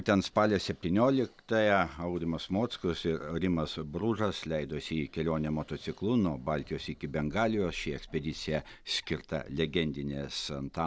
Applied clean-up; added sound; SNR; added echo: none; none; none; none.